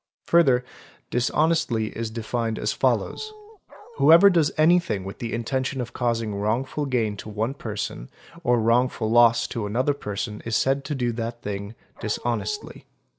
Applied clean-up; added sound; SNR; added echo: none; Dog; 19 dB; none.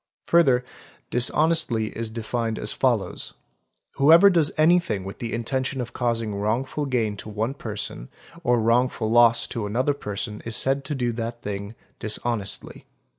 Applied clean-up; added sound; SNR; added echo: none; none; none; none.